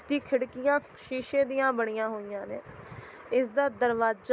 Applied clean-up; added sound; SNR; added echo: none; none; none; none.